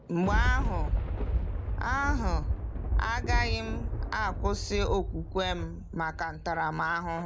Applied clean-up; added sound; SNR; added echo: none; Thunder; -2 dB; none.